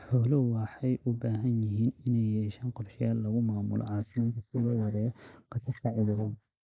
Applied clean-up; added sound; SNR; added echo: neural mask model Resemble Enhance denoiser.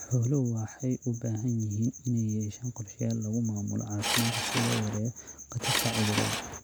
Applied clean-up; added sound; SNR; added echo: none; Subway, metro, underground / Engine; 1 dB; none.